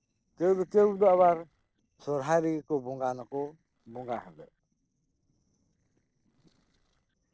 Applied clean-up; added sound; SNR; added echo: neural separator model SepFormer DNS4.